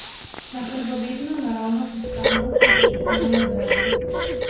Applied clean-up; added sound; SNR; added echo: none; Breathing; -5 dB; reverberation time 0.7 s.